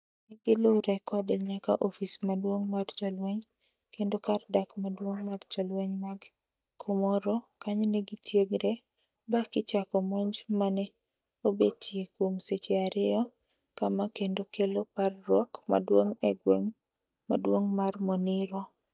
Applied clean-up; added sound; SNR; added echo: neural mask model DeepFilterNet 3.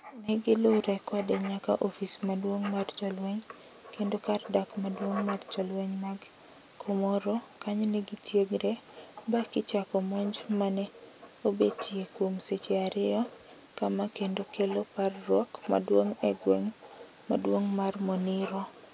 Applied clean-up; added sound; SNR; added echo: none; Writing; 18 dB; none.